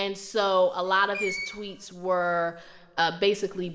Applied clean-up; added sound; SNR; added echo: none; Screech; 15 dB; reverberation time 3.0 s.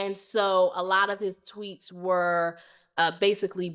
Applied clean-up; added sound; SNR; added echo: neural mask model DeepFilterNet 3.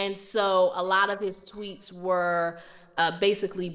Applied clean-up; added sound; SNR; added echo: neural separator model SepFormer DNS4.